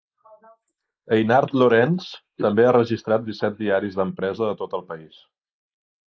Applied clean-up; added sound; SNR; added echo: neural mask model Resemble Enhance denoiser.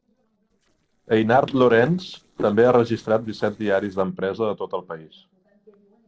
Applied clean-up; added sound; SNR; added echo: neural separator model SepFormer DNS4.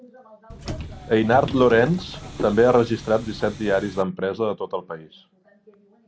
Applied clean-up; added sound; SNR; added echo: none; Subway, metro, underground; 12 dB; none.